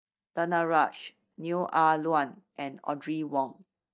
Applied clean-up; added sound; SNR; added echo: neural mask model DeepFilterNet 3.